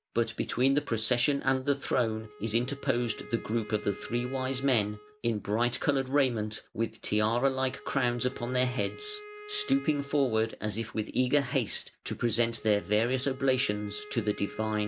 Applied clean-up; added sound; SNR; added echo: none; Wind instrument, woodwind instrument; 19 dB; none.